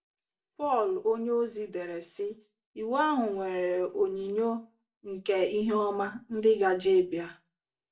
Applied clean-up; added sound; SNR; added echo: none; none; none; reverberation time 0.2 s.